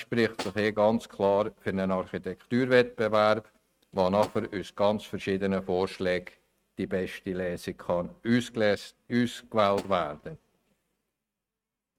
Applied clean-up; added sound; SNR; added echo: neural mask model RNNoise.